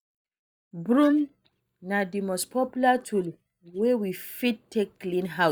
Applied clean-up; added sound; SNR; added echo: neural mask model DeepFilterNet 3.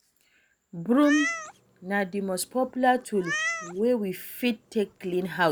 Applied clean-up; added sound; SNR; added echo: none; Meow; 9 dB; none.